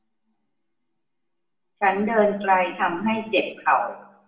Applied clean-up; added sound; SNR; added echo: none; none; none; reverberation time 0.6 s.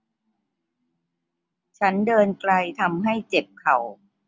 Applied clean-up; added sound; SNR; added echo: none; none; none; none.